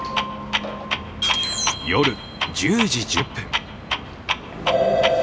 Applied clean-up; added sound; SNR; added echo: none; Clock; 4 dB; none.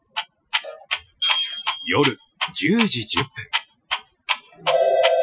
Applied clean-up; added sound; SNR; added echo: classical method Wiener filter.